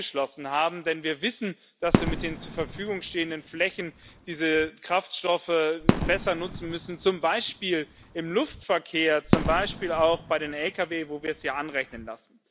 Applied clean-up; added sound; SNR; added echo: none; Fireworks; 4 dB; none.